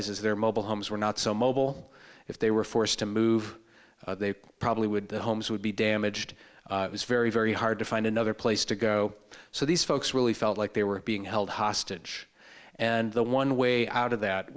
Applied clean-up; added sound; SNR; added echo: none; none; none; none.